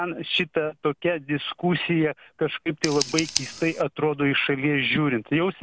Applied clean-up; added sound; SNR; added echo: none; Scissors; 13 dB; none.